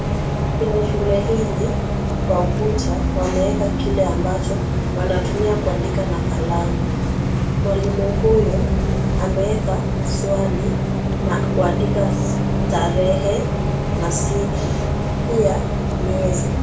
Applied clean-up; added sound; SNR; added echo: none; Bus; -4 dB; reverberation time 0.3 s.